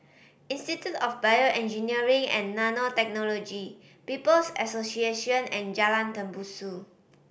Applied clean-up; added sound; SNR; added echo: none; none; none; none.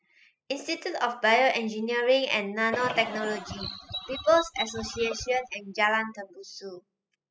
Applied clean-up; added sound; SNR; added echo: classical method spectral subtraction.